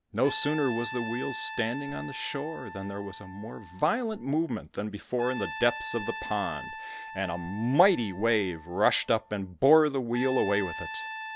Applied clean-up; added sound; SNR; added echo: none; Trumpet; 12 dB; none.